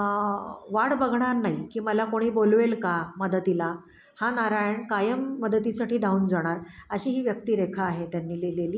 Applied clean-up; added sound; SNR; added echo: none; none; none; none.